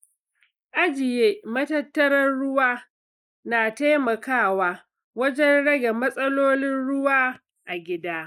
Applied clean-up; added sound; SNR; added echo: neural mask model Resemble Enhance denoiser.